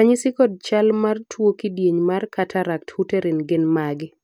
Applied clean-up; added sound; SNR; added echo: none; none; none; none.